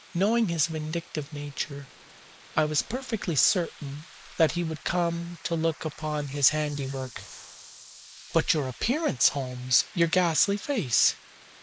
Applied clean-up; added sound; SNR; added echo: neural mask model Resemble Enhance denoiser.